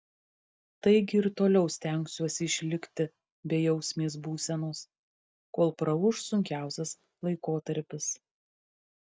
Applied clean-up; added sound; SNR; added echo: none; none; none; none.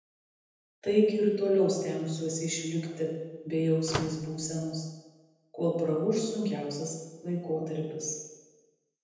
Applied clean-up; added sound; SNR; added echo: none; Slam / Microwave oven; 8 dB; reverberation time 1.1 s.